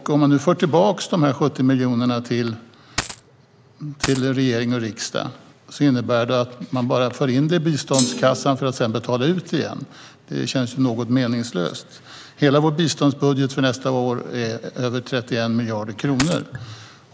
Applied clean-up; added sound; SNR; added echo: none; Coin (dropping) + Thump, thud; 6 dB; none.